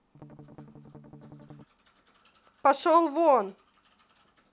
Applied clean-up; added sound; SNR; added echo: none; Strum; 20 dB; none.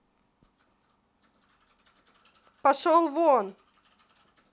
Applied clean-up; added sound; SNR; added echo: none; none; none; none.